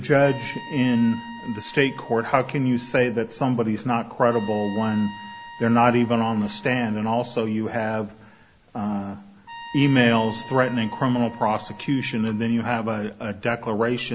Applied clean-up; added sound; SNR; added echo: none; Trumpet; 18 dB; none.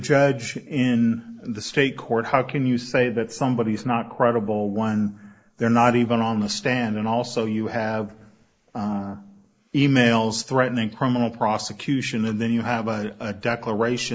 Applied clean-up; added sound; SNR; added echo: neural mask model Resemble Enhance denoiser.